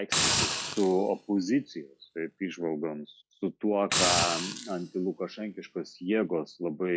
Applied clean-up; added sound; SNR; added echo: classical method log-MMSE.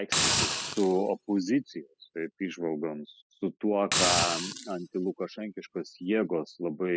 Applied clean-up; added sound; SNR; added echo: classical method spectral subtraction.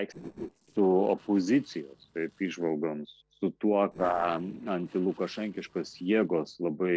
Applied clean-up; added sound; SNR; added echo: neural separator model SepFormer DNS4.